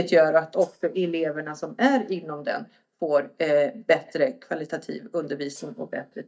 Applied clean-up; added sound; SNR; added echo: neural mask model DeepFilterNet 3.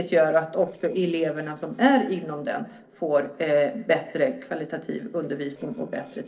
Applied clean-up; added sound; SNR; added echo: neural separator model SepFormer DNS4.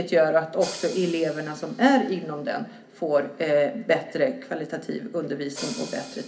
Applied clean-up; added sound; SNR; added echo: none; Hi-hat; 19 dB; reverberation time 0.3 s.